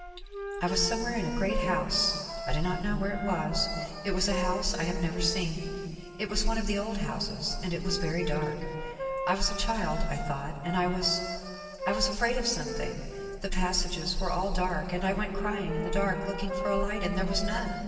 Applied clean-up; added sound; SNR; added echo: none; Wind instrument, woodwind instrument; 9 dB; reverberation time 2.6 s.